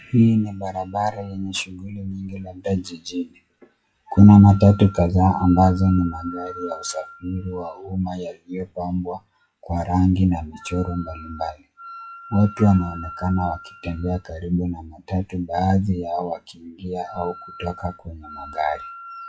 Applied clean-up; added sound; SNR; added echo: classical method log-MMSE.